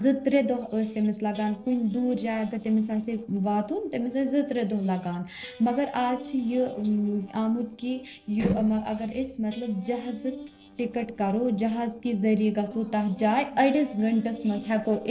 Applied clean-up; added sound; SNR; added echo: neural separator model SepFormer DNS4.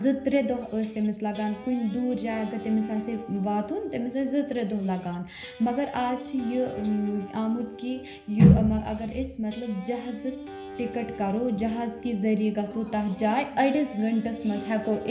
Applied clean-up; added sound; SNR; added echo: none; Guitar; 16 dB; reverberation time 0.5 s.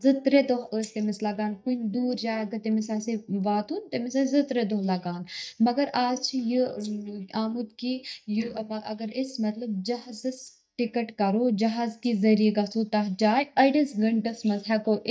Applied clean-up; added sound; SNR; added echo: neural mask model DeepFilterNet 3.